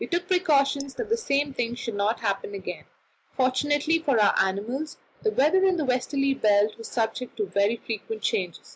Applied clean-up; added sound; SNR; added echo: neural mask model Resemble Enhance denoiser.